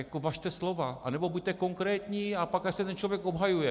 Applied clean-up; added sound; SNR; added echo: none; none; none; none.